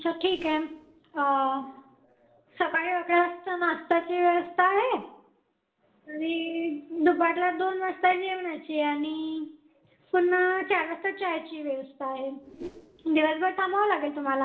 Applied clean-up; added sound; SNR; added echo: neural separator model SepFormer DNS4.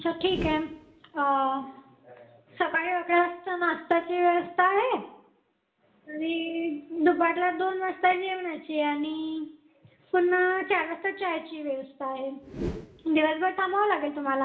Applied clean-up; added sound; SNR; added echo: none; Whoosh, swoosh, swish; 11 dB; reverberation time 0.6 s.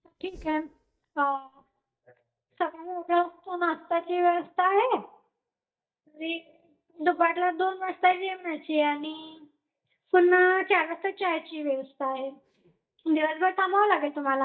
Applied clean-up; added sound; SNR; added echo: neural mask model DeepFilterNet 3.